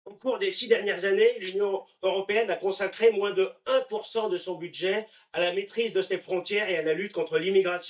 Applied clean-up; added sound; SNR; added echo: neural mask model DeepFilterNet 3.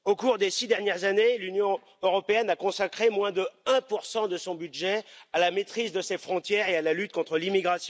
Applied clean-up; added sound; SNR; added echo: none; none; none; none.